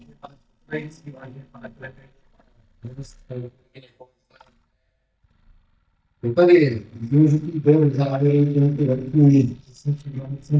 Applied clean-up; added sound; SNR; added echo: neural mask model DeepFilterNet 3.